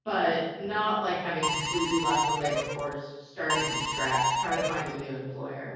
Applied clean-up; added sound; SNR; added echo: none; Harmonica; -1 dB; reverberation time 1.3 s.